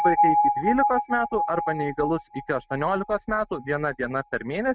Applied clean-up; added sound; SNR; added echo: neural mask model RNNoise.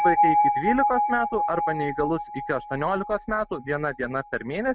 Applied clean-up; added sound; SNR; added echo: none; Bell; -1 dB; none.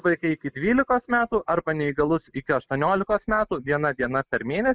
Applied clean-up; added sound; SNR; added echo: neural mask model Resemble Enhance denoiser.